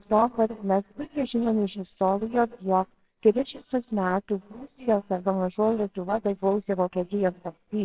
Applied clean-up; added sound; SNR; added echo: neural separator model SepFormer WHAMR!.